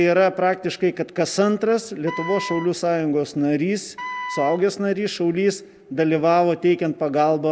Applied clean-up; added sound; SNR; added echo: none; Wind instrument, woodwind instrument; 12 dB; none.